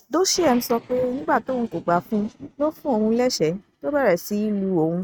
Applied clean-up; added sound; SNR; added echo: neural mask model RNNoise.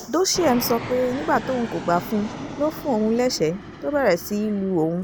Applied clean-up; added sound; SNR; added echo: none; Fixed-wing aircraft, airplane; 12 dB; none.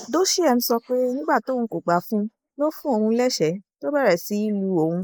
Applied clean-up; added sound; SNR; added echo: neural mask model Resemble Enhance denoiser.